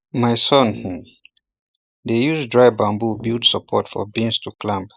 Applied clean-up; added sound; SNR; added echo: neural mask model Resemble Enhance denoiser.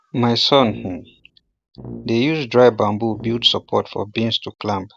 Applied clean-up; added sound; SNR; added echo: none; Brass instrument; 19 dB; none.